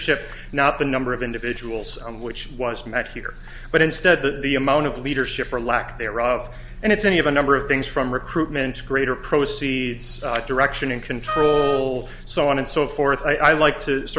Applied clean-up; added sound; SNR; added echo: none; Wind instrument, woodwind instrument; 7 dB; none.